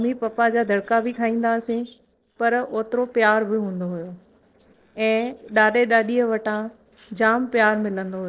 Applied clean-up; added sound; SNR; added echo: neural separator model SepFormer DNS4.